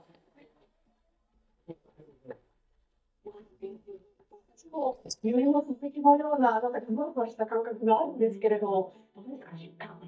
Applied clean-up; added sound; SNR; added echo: neural mask model DeepFilterNet 3.